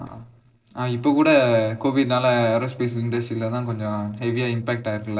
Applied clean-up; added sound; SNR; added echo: neural separator model SepFormer DNS4.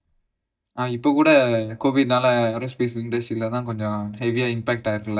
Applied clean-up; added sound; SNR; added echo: neural mask model DeepFilterNet 3.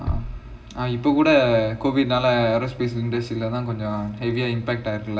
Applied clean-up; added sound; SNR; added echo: none; Bass drum; 14 dB; reverberation time 1.8 s.